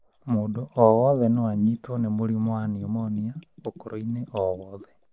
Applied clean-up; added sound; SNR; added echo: neural mask model Resemble Enhance denoiser.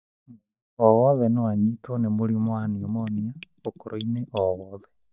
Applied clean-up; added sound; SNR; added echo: neural mask model DeepFilterNet 3.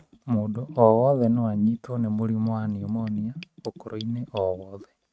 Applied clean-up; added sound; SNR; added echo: neural mask model RNNoise.